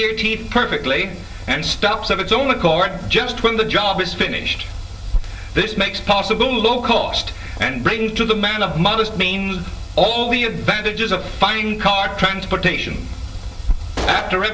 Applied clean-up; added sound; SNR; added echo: none; Gunshot, gunfire; 6 dB; reverberation time 0.2 s.